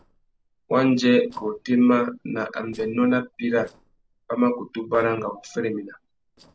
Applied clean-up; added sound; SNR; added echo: neural separator model SepFormer DNS4.